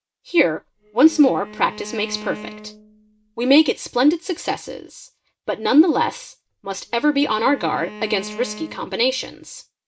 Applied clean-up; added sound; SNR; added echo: none; Bowed string instrument; 17 dB; none.